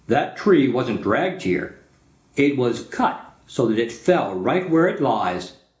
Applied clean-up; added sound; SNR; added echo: none; none; none; reverberation time 0.4 s.